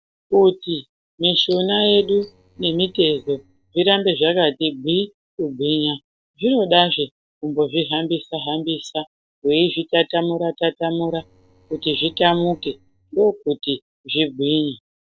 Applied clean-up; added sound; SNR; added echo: neural separator model SepFormer DNS4.